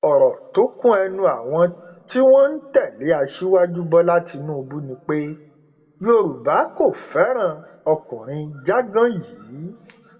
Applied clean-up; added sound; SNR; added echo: none; none; none; reverberation time 1.2 s.